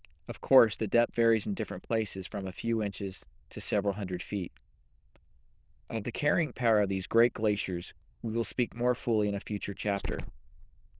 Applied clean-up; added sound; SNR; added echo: neural diffusion model UNIVERSE++.